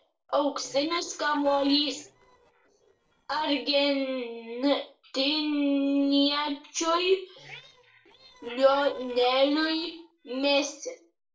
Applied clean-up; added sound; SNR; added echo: neural separator model SepFormer DNS4.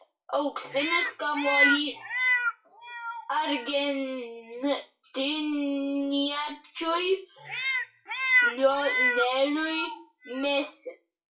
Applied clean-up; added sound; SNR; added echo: classical method WPE with log-MMSE.